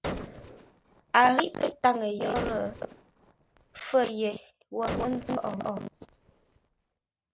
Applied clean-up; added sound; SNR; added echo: none; Gunshot, gunfire; 12 dB; none.